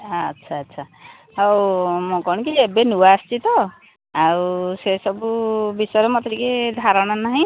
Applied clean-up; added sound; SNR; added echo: none; none; none; none.